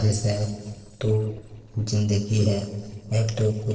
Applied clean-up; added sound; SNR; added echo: neural separator model SepFormer DNS4.